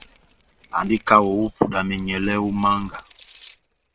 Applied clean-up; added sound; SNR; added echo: neural mask model RNNoise.